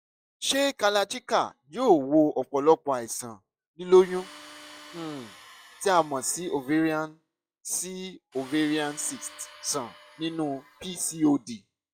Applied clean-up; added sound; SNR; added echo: classical method log-MMSE.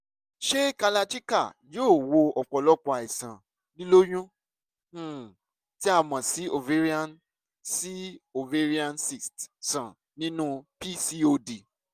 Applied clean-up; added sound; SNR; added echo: none; none; none; none.